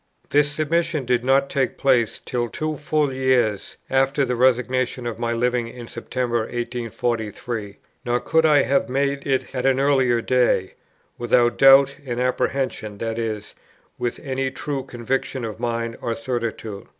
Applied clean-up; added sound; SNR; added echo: none; none; none; none.